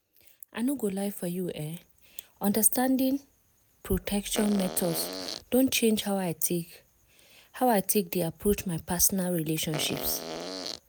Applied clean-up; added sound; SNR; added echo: none; Fart; 7 dB; none.